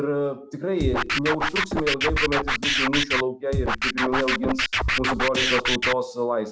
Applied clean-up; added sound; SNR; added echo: none; Scratching (performance technique); -2 dB; none.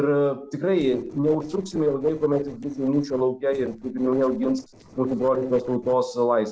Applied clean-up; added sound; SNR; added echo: neural separator model SepFormer DNS4.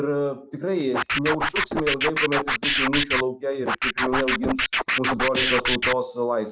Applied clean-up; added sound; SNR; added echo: neural mask model Resemble Enhance denoiser.